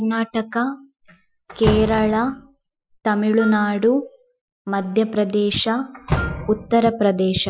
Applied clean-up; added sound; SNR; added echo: classical method Wiener filter.